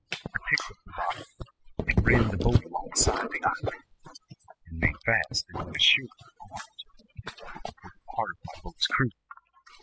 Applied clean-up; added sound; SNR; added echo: classical method spectral subtraction.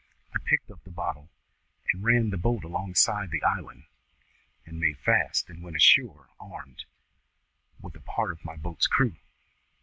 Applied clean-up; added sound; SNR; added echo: none; none; none; none.